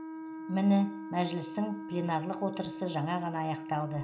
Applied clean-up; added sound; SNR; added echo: none; Wind instrument, woodwind instrument; 9 dB; reverberation time 0.5 s.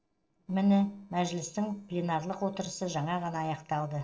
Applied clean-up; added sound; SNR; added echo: neural separator model SepFormer DNS4.